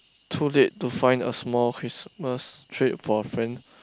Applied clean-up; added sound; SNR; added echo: none; Cricket / Frog; 16 dB; none.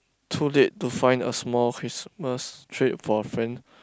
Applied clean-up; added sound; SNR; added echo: none; none; none; none.